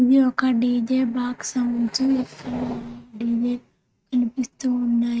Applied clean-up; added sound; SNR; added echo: neural mask model RNNoise.